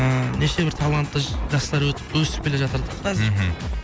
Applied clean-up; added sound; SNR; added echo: none; Thunder; 13 dB; none.